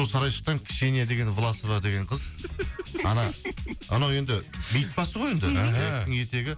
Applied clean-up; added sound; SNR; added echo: none; none; none; none.